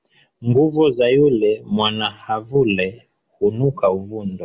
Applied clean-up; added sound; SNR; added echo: none; none; none; none.